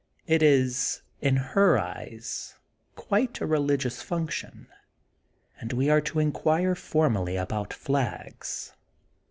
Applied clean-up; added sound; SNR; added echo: none; none; none; none.